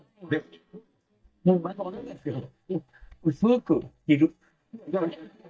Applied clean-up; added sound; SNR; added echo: neural mask model DeepFilterNet 3.